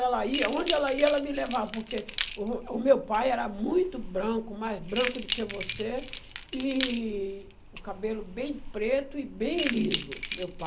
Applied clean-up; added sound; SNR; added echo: none; Keys jangling; 3 dB; none.